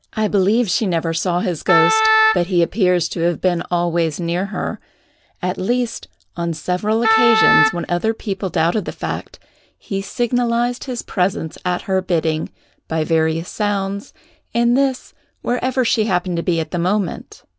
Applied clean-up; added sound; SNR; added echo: none; Wind instrument, woodwind instrument; -2 dB; none.